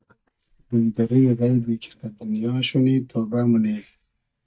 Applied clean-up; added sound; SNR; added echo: neural mask model DeepFilterNet 3.